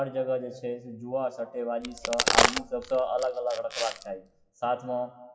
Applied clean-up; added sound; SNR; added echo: classical method WPE with log-MMSE.